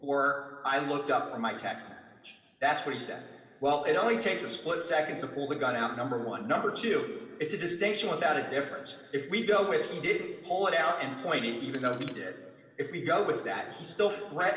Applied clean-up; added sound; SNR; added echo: none; Crack; 16 dB; reverberation time 2.0 s.